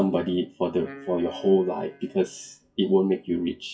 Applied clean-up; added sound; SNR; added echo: classical method WPE with log-MMSE.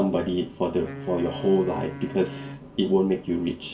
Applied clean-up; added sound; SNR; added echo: none; Wind instrument, woodwind instrument; 14 dB; reverberation time 0.2 s.